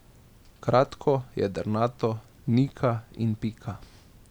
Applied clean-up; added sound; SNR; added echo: none; none; none; none.